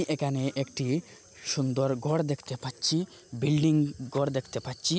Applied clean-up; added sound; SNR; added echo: none; none; none; none.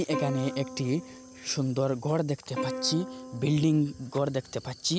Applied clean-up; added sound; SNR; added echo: none; Plucked string instrument; 10 dB; none.